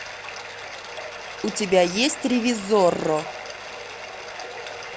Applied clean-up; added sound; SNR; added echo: none; Bathtub (filling or washing); 10 dB; none.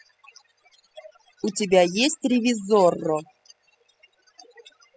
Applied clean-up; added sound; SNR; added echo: classical method spectral subtraction.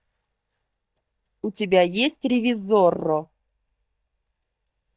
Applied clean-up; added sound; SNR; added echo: neural mask model DeepFilterNet 3.